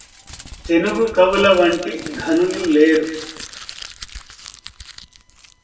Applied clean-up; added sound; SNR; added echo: none; Crumpling, crinkling; 17 dB; reverberation time 0.3 s.